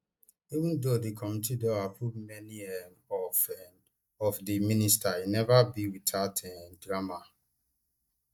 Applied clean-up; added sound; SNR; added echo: neural mask model DeepFilterNet 3.